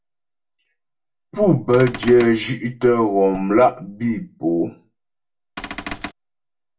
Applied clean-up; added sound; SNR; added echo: none; Cupboard open or close / Door; 10 dB; reverberation time 0.2 s.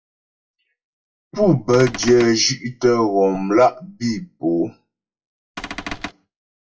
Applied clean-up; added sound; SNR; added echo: classical method WPE with log-MMSE.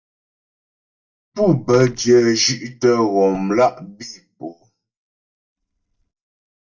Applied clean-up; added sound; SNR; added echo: neural mask model DeepFilterNet 3.